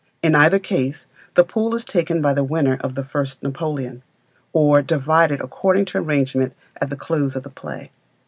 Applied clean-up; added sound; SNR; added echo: none; none; none; none.